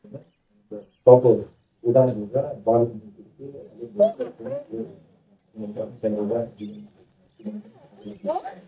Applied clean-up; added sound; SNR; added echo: neural mask model DeepFilterNet 3.